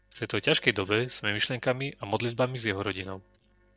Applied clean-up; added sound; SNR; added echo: neural separator model SepFormer DNS4.